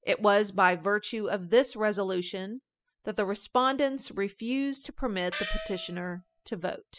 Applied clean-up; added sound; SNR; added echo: classical method spectral subtraction.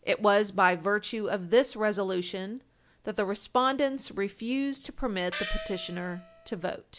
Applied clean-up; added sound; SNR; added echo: none; Gong; 11 dB; none.